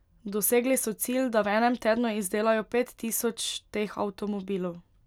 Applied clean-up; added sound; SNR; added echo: none; none; none; none.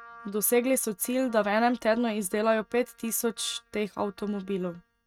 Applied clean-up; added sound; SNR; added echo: neural mask model RNNoise.